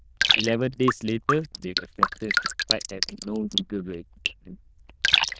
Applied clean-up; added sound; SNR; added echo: neural diffusion model UNIVERSE++.